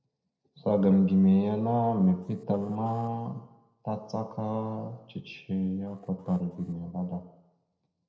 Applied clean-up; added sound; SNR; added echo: neural separator model SepFormer DNS4.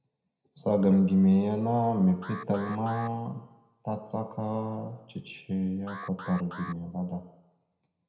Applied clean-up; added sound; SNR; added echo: none; Alarm; 15 dB; reverberation time 0.8 s.